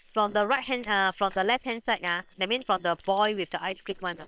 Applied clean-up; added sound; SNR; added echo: neural separator model SepFormer WHAM!.